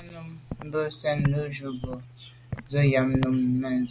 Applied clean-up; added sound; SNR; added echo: none; Walk, footsteps; 10 dB; none.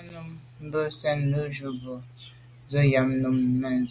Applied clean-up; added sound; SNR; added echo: none; none; none; none.